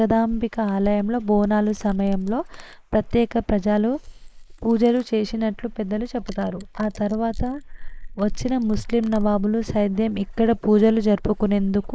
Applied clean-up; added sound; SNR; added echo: neural mask model Resemble Enhance denoiser.